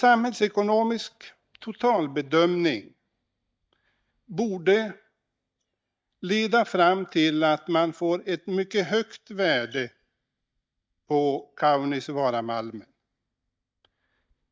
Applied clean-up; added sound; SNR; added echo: neural mask model DeepFilterNet 3.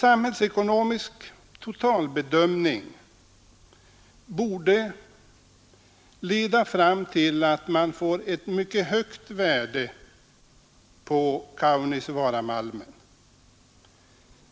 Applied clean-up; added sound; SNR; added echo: none; none; none; none.